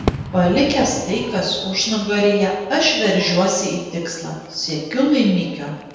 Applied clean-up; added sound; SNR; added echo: none; Crowd / Fireworks; 13 dB; reverberation time 1.1 s.